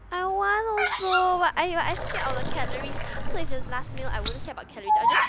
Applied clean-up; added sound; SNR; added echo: none; Bird vocalization, bird call, bird song + Water; -2 dB; none.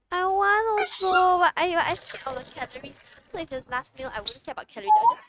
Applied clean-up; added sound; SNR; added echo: neural mask model RNNoise.